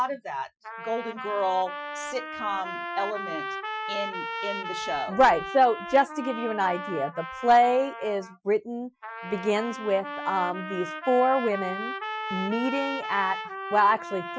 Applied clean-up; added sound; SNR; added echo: classical method Wiener filter.